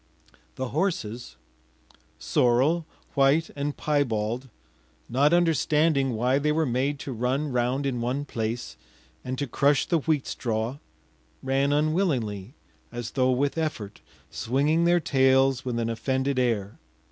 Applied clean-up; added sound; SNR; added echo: none; none; none; none.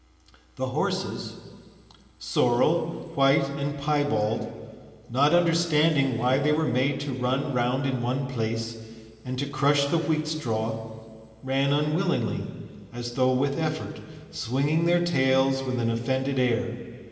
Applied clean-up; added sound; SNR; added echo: none; none; none; reverberation time 2.4 s.